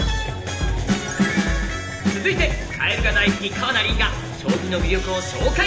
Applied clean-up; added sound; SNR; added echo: none; Drum kit; 1 dB; reverberation time 0.8 s.